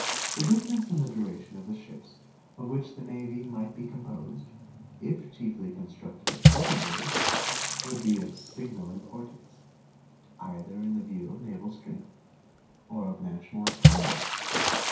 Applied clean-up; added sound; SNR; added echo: none; Water / Splash, splatter; -4 dB; reverberation time 0.6 s.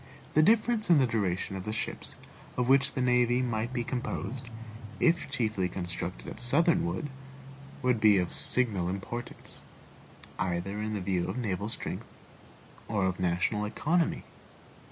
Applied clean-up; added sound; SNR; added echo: none; none; none; none.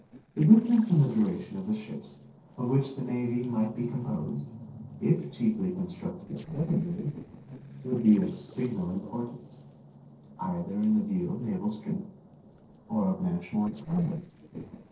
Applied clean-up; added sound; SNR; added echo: neural separator model SepFormer DNS4.